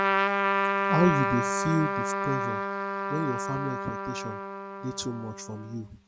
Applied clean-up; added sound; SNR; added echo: none; Trumpet; -2 dB; none.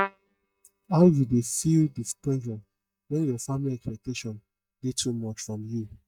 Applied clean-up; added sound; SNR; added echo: neural mask model DeepFilterNet 3.